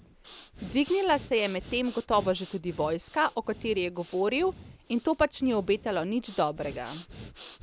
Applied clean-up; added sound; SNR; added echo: none; Breathing; 18 dB; none.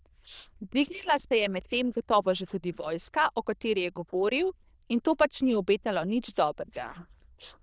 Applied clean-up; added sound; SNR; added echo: neural diffusion model UNIVERSE++.